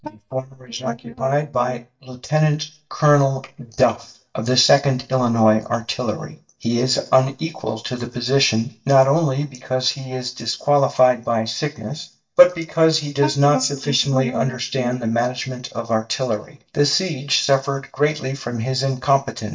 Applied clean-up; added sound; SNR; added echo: neural mask model DeepFilterNet 3.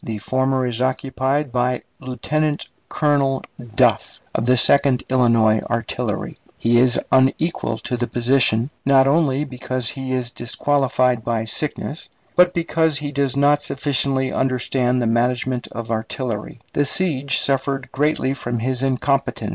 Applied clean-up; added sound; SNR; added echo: none; none; none; none.